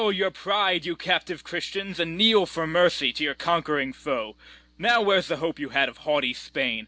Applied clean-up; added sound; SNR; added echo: none; none; none; none.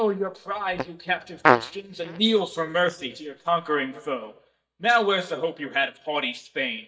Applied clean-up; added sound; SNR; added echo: neural mask model DeepFilterNet 3.